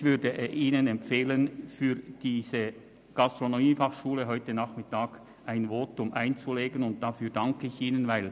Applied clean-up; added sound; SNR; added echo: none; none; none; none.